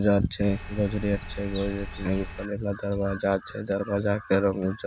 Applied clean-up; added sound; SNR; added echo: none; Engine; 10 dB; none.